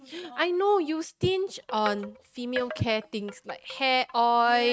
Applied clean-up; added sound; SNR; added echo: neural mask model RNNoise.